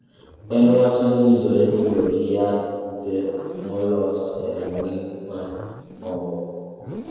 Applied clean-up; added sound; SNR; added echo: neural separator model SepFormer DNS4.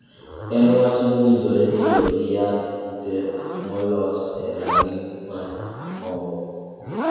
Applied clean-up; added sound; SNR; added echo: none; Zipper (clothing); 7 dB; reverberation time 1.9 s.